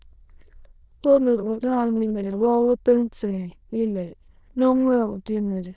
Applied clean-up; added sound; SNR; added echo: neural diffusion model UNIVERSE++.